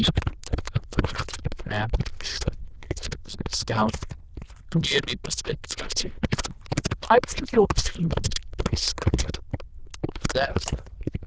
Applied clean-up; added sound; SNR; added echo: neural diffusion model UNIVERSE++.